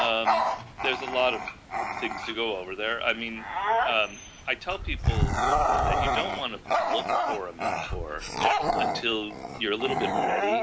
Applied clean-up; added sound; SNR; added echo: none; Bark / Growling; -4 dB; none.